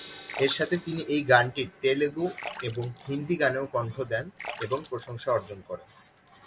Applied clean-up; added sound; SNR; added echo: none; Splash, splatter + Gong; 16 dB; none.